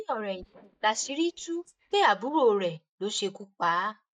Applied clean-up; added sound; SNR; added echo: neural mask model DeepFilterNet 3.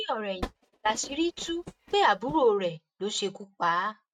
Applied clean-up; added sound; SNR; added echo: neural mask model RNNoise.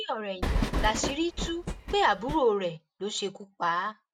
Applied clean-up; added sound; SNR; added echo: none; Train; 1 dB; none.